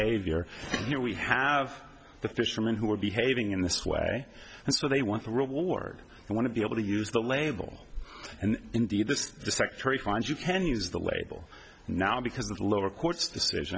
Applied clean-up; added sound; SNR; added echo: none; none; none; none.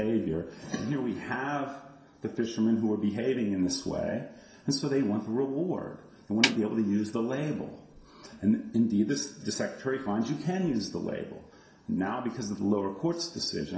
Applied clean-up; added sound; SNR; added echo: none; Snare drum; 2 dB; reverberation time 0.7 s.